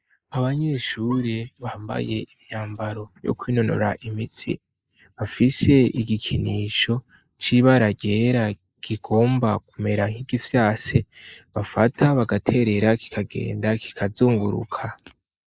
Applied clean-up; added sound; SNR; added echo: neural mask model Resemble Enhance denoiser.